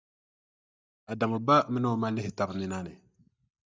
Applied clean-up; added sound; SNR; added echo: neural mask model DeepFilterNet 3.